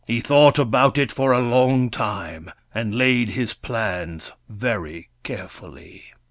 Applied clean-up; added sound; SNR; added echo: none; none; none; none.